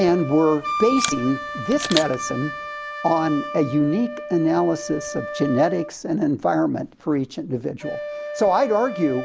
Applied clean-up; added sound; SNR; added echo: none; Wind instrument, woodwind instrument + Camera; 9 dB; none.